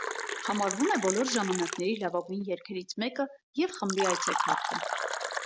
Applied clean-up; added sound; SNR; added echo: none; Fill (with liquid); 3 dB; none.